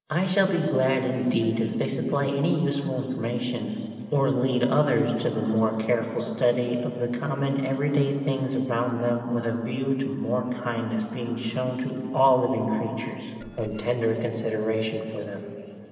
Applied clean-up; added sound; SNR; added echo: neural separator model SepFormer DNS4.